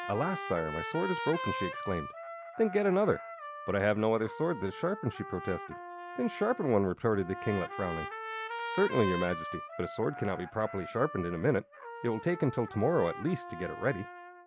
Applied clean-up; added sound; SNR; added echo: none; Trumpet; 9 dB; none.